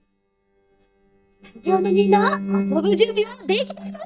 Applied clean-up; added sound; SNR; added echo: neural mask model DeepFilterNet 3.